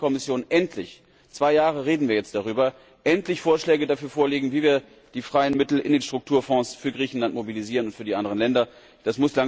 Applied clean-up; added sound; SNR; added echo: none; none; none; none.